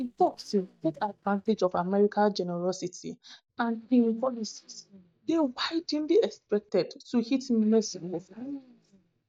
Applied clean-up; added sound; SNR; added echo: neural mask model DeepFilterNet 3.